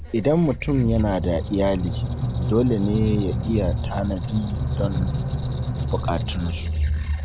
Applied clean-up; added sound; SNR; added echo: none; Squeak; 1 dB; none.